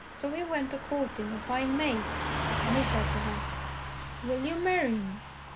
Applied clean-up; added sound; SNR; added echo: none; Car passing by / Truck; 2 dB; reverberation time 0.3 s.